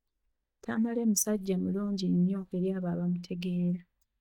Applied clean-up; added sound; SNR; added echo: neural mask model DeepFilterNet 3.